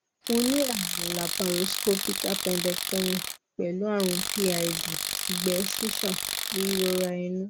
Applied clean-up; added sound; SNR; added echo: none; Tools; 2 dB; none.